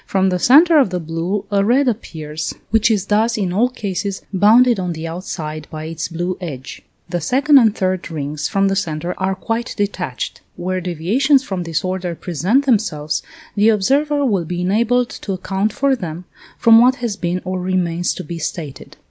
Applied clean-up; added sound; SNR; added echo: none; none; none; none.